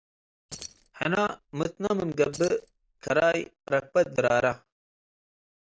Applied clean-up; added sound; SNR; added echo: none; Keys jangling; 19 dB; none.